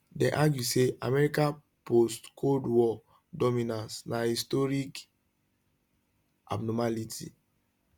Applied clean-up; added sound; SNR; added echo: none; none; none; none.